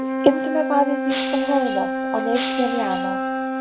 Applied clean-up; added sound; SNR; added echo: none; Shatter + Wind instrument, woodwind instrument; 0 dB; none.